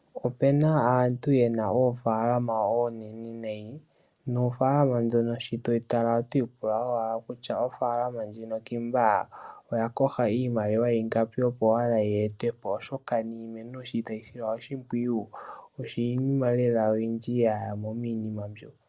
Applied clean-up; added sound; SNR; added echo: none; none; none; none.